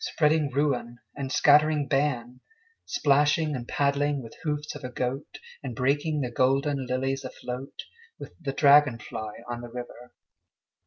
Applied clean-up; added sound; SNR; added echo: none; none; none; none.